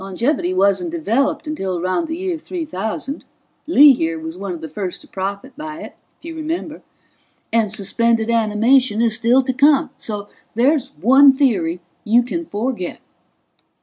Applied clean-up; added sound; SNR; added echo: none; none; none; none.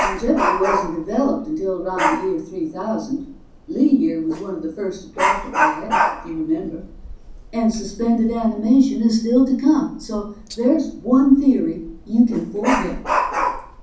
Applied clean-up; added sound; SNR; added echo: none; Dog; 6 dB; reverberation time 0.6 s.